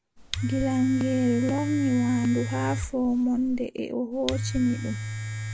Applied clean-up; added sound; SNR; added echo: none; Domestic sounds, home sounds; 6 dB; none.